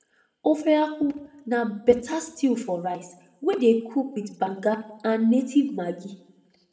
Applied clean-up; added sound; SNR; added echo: none; none; none; reverberation time 0.7 s.